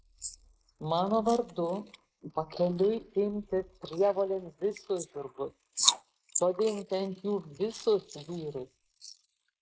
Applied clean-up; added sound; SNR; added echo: neural mask model Resemble Enhance denoiser.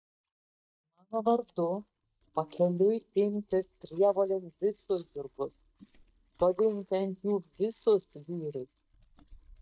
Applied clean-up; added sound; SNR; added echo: neural mask model DeepFilterNet 3.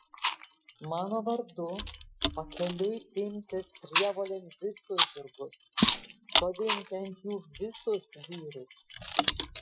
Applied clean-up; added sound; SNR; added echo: classical method Wiener filter.